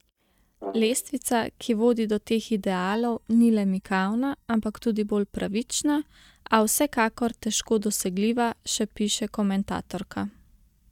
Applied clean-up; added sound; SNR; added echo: neural mask model DeepFilterNet 3.